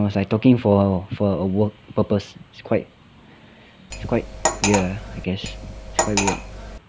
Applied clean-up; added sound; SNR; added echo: none; Cutlery, silverware; 4 dB; none.